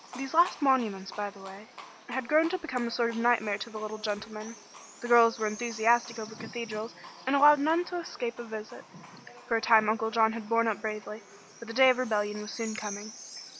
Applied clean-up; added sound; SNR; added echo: none; Livestock, farm animals, working animals; 17 dB; none.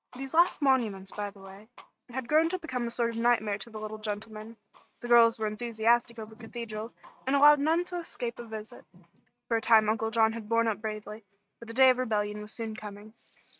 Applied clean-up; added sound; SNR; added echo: neural mask model RNNoise.